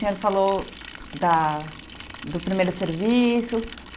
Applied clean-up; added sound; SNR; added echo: none; Liquid; 17 dB; none.